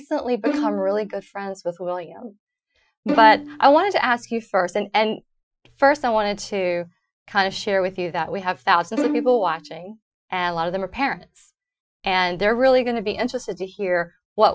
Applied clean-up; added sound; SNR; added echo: classical method Wiener filter.